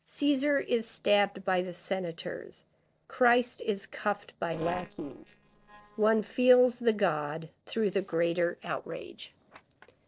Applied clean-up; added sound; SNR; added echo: neural separator model SepFormer DNS4.